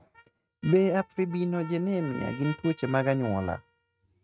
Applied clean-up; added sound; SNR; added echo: neural mask model RNNoise.